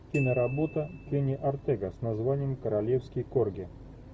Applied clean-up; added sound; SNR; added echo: none; Glockenspiel; 18 dB; none.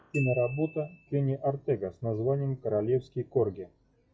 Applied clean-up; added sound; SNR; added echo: classical method log-MMSE.